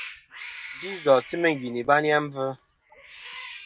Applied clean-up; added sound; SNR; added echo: none; Cat; 15 dB; none.